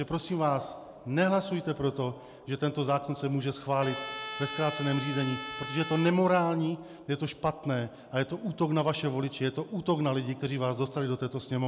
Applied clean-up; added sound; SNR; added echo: none; Trumpet; 8 dB; none.